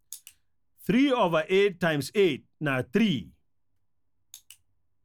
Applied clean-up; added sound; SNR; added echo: none; none; none; none.